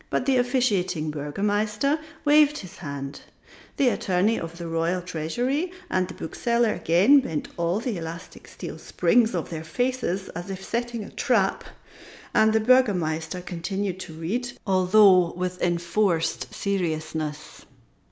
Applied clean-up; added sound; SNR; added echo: none; none; none; none.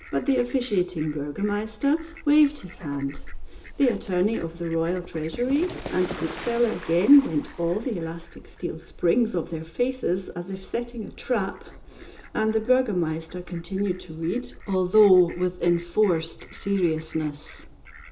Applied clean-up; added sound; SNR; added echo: none; Fowl; 16 dB; reverberation time 0.2 s.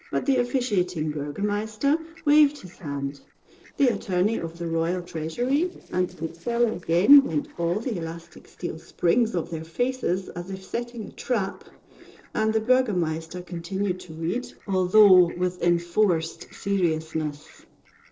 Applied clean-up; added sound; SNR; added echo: neural separator model SepFormer DNS4.